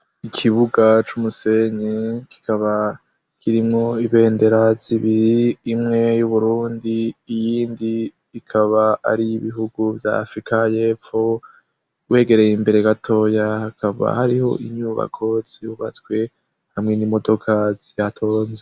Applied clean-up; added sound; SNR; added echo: none; none; none; none.